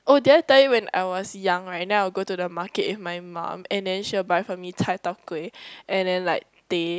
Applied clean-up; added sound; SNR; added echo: none; none; none; none.